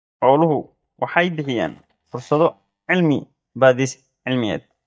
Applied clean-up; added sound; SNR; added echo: neural mask model DeepFilterNet 3.